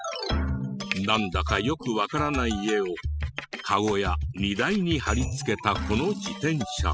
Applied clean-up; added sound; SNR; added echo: classical method spectral subtraction.